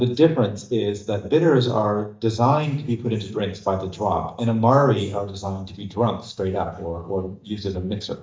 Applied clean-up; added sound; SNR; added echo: neural mask model DeepFilterNet 3.